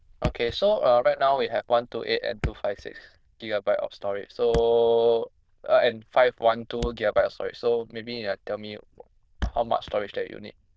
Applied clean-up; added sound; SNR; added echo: neural diffusion model UNIVERSE++.